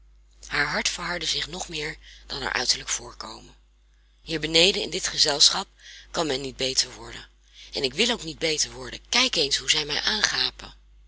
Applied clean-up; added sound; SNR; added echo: none; none; none; none.